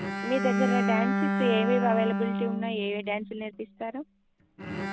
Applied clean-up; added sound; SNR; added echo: none; Bowed string instrument; -1 dB; none.